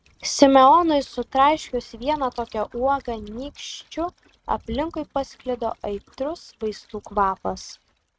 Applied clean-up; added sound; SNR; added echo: neural mask model RNNoise.